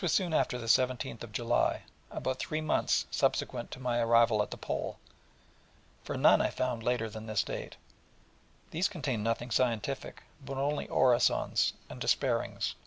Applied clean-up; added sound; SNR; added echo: none; none; none; none.